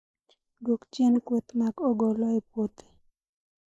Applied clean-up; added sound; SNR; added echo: neural mask model Resemble Enhance denoiser.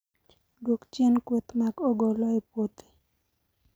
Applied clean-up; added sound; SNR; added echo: none; none; none; none.